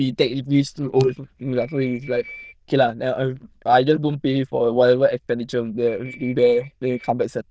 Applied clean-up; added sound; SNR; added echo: neural diffusion model UNIVERSE++.